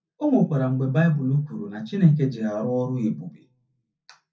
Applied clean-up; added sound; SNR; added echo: none; none; none; reverberation time 0.3 s.